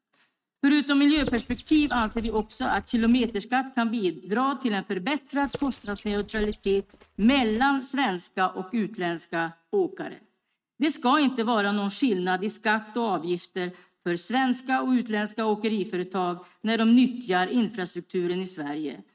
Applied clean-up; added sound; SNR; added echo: neural mask model RNNoise.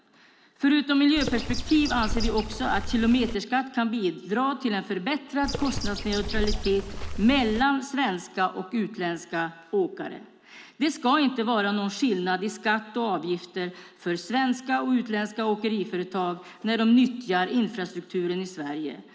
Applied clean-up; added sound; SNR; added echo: none; Bird; 4 dB; none.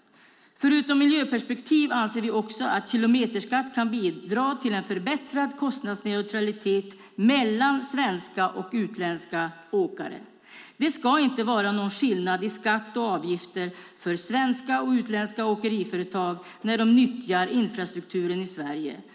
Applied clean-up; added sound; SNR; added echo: none; none; none; none.